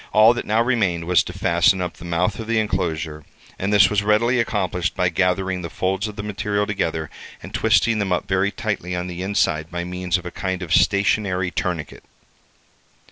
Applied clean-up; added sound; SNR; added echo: none; none; none; none.